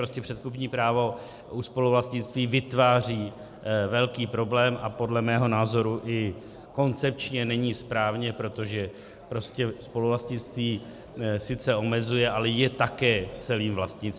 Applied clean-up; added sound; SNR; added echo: none; none; none; none.